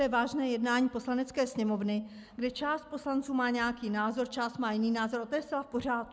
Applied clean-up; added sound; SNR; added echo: none; none; none; none.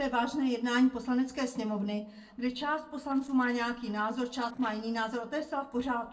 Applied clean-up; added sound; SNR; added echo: neural separator model SepFormer DNS4.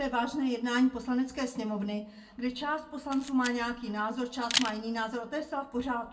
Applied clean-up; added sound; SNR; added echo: none; Camera; 8 dB; reverberation time 0.2 s.